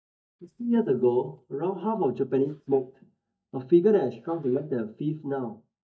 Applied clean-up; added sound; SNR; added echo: neural mask model DeepFilterNet 3.